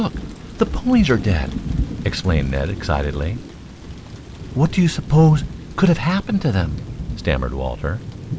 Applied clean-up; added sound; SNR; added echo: none; Thunder / Rain; 9 dB; none.